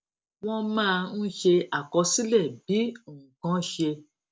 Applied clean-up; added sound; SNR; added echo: none; none; none; none.